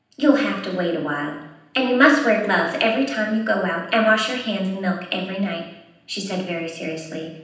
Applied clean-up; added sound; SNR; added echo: none; none; none; reverberation time 0.9 s.